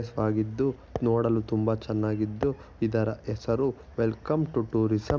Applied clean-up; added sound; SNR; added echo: none; none; none; none.